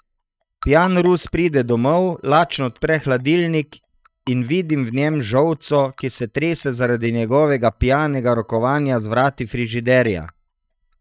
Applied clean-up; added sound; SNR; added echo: neural mask model DeepFilterNet 3.